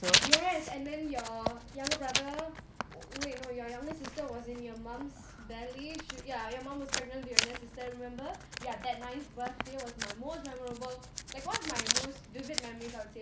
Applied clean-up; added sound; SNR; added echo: none; Writing; -2 dB; none.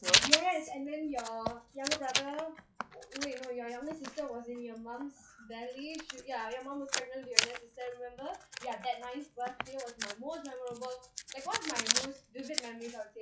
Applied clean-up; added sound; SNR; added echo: classical method log-MMSE.